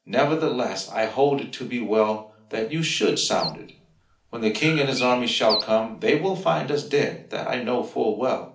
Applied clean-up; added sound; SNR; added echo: none; Bird; 11 dB; reverberation time 0.4 s.